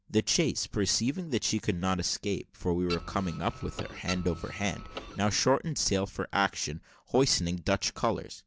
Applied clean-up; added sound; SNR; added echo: none; Printer; 12 dB; none.